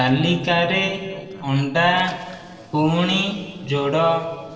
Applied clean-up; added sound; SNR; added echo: neural separator model SepFormer DNS4.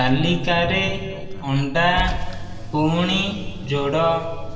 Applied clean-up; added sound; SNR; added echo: none; Car; 7 dB; reverberation time 2.2 s.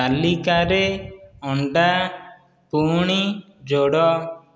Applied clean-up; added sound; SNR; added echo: none; none; none; none.